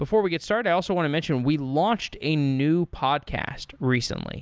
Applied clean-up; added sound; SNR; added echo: none; none; none; none.